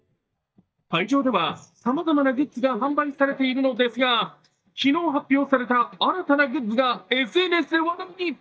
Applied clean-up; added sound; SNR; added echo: neural mask model DeepFilterNet 3.